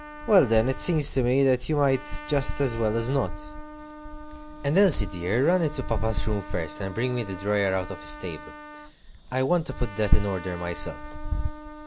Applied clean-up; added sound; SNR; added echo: none; Trumpet; 17 dB; none.